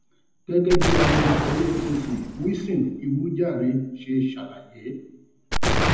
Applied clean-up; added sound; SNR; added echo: none; Explosion; 1 dB; reverberation time 0.8 s.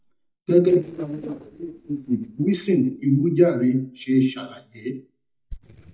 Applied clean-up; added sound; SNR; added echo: neural mask model DeepFilterNet 3.